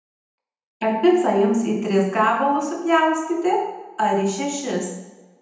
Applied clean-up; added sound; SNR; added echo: none; none; none; reverberation time 0.9 s.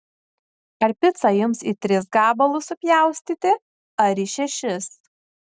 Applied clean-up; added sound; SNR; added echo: none; none; none; none.